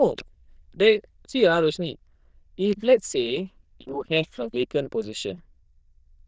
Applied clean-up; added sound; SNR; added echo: neural diffusion model UNIVERSE++.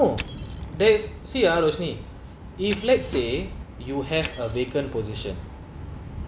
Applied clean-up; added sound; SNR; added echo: none; Crushing; 16 dB; none.